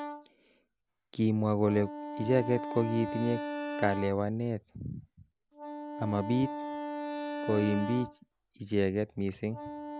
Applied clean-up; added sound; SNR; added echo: none; Wind instrument, woodwind instrument; 8 dB; none.